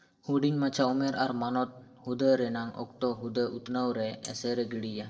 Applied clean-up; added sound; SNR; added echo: neural separator model SepFormer DNS4.